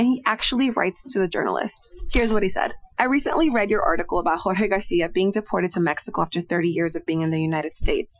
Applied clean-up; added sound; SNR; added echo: classical method Wiener filter.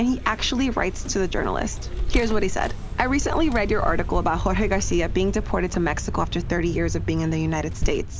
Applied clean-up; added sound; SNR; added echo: none; Vehicle; 2 dB; none.